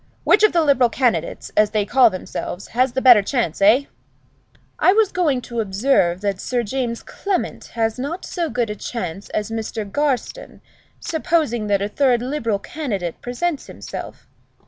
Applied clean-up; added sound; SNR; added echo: none; none; none; none.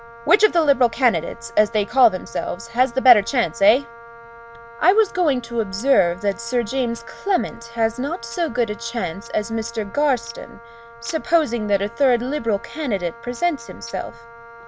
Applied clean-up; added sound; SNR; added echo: none; Wind instrument, woodwind instrument; 19 dB; none.